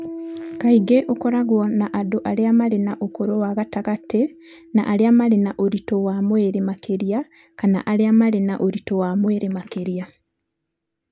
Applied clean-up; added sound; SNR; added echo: none; Piano; 19 dB; none.